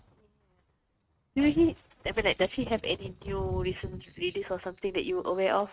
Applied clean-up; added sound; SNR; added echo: neural mask model RNNoise.